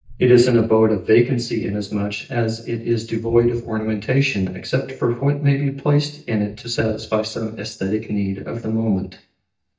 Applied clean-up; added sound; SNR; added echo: neural mask model DeepFilterNet 3.